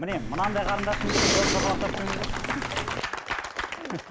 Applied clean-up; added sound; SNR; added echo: none; Respiratory sounds; -1 dB; none.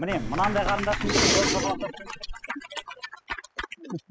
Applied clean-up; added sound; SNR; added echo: classical method spectral subtraction.